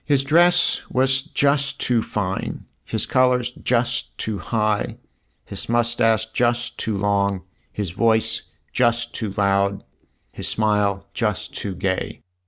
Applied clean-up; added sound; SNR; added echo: none; none; none; none.